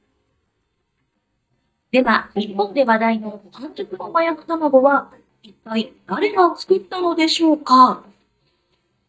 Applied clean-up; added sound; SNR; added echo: neural mask model DeepFilterNet 3.